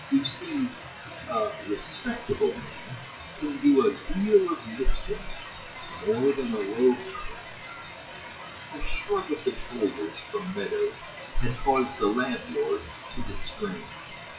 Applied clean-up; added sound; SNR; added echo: classical method WPE with log-MMSE.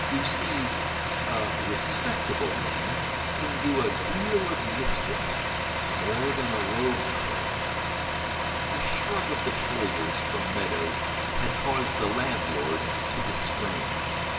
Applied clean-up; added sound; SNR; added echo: none; Truck; -4 dB; reverberation time 1.9 s.